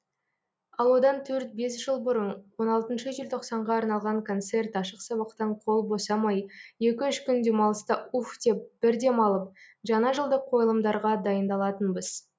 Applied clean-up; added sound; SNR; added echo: none; none; none; none.